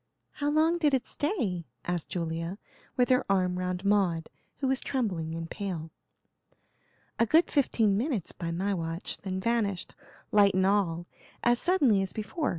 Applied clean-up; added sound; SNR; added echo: none; none; none; none.